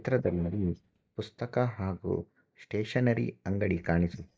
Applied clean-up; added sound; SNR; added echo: neural mask model DeepFilterNet 3.